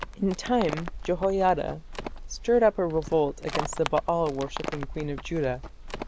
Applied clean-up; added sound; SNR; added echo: none; Livestock, farm animals, working animals; 9 dB; none.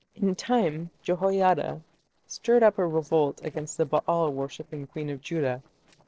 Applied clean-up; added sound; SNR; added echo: neural separator model SepFormer DNS4.